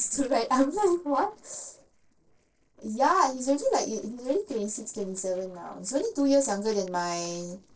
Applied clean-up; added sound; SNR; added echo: neural separator model SepFormer DNS4.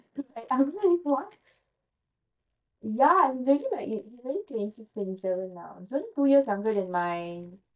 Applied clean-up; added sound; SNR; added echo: neural mask model DeepFilterNet 3.